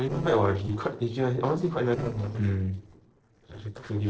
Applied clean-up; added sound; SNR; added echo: neural separator model SepFormer DNS4.